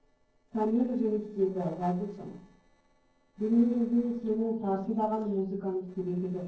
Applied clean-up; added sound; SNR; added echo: neural separator model SepFormer DNS4.